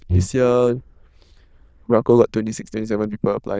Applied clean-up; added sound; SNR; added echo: neural diffusion model UNIVERSE++.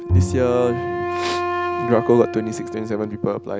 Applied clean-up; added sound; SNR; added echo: none; Wind instrument, woodwind instrument + Bowed string instrument; 2 dB; none.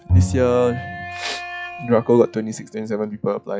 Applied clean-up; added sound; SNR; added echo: classical method log-MMSE.